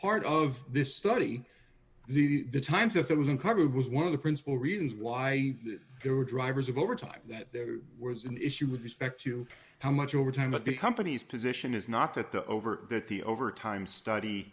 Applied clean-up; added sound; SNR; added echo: neural mask model Resemble Enhance denoiser.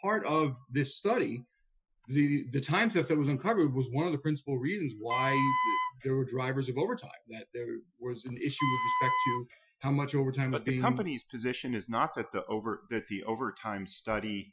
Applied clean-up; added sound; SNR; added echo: classical method Wiener filter.